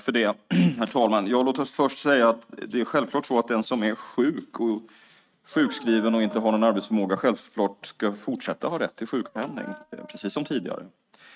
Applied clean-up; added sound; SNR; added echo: neural mask model RNNoise.